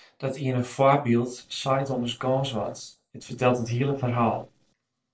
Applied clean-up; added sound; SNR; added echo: neural separator model SepFormer DNS4.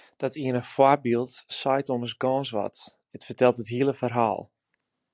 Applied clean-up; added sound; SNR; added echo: none; none; none; none.